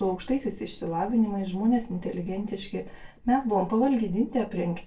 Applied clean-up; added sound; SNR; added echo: neural separator model SepFormer DNS4.